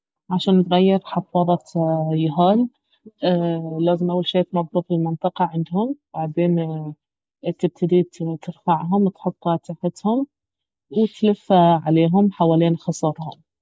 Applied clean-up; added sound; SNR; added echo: none; none; none; none.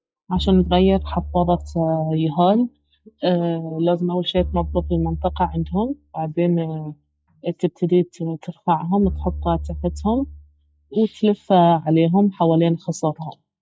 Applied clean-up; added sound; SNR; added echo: classical method log-MMSE.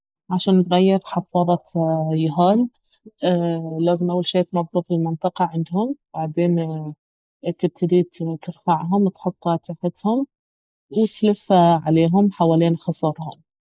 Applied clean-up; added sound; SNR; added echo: neural mask model Resemble Enhance denoiser.